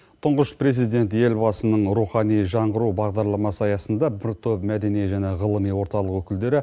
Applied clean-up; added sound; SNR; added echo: none; none; none; none.